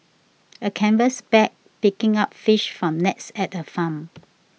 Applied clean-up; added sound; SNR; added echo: none; none; none; none.